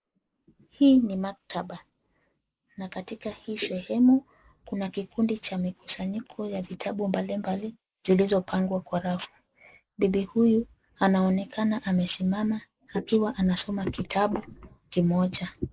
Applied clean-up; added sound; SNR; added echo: neural mask model Resemble Enhance denoiser.